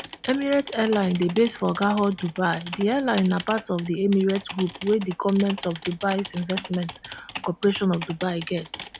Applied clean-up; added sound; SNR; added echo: none; Typing; 14 dB; none.